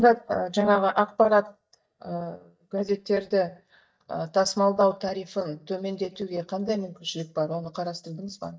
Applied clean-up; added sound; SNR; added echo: neural mask model DeepFilterNet 3.